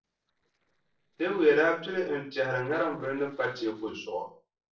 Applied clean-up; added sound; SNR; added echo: neural separator model SepFormer DNS4.